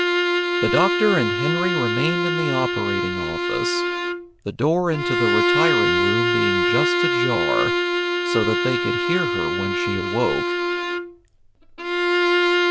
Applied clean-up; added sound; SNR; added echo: none; Bowed string instrument; -4 dB; none.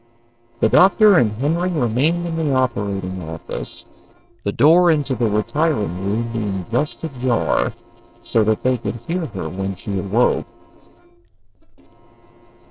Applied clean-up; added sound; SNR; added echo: neural separator model SepFormer DNS4.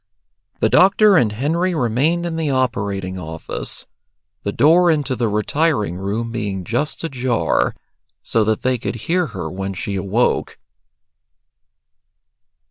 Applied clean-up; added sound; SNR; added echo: none; none; none; none.